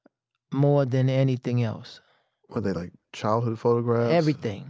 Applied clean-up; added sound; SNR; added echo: none; none; none; none.